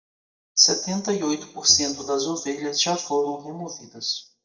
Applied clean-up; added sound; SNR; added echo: neural mask model DeepFilterNet 3.